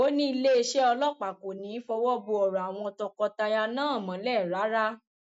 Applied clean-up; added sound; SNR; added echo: none; none; none; none.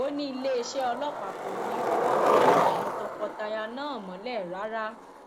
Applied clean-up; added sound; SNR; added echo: none; Skateboard; -4 dB; none.